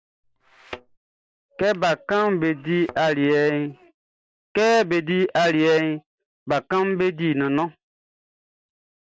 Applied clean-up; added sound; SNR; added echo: neural separator model SepFormer DNS4.